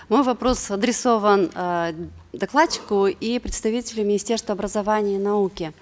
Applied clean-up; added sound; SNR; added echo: none; none; none; none.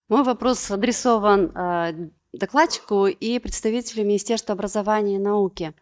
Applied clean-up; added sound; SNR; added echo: neural mask model DeepFilterNet 3.